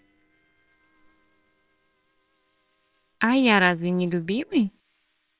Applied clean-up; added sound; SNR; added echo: neural separator model SepFormer WHAMR!.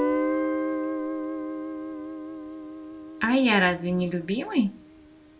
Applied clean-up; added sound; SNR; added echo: none; Guitar; 3 dB; reverberation time 0.3 s.